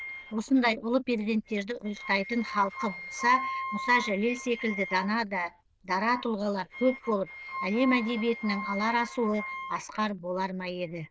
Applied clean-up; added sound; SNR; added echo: neural diffusion model UNIVERSE++.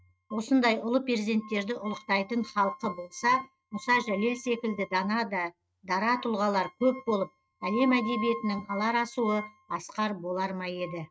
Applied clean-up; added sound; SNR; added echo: neural mask model RNNoise.